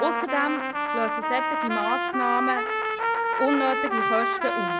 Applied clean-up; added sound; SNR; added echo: none; Trumpet; -2 dB; none.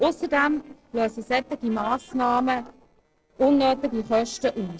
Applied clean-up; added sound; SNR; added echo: neural separator model SepFormer DNS4.